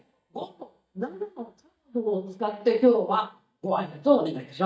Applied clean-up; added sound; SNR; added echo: neural mask model DeepFilterNet 3.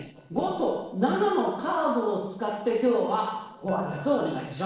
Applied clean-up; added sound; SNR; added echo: neural separator model SepFormer DNS4.